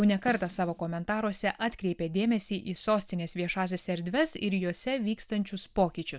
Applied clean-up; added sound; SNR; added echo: none; Snare drum; 20 dB; none.